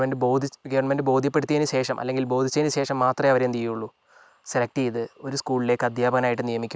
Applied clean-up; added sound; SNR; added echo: none; none; none; none.